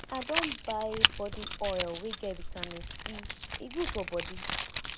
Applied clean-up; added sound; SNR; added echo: none; Keys jangling; -2 dB; none.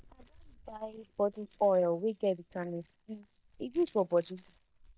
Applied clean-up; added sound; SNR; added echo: neural mask model DeepFilterNet 3.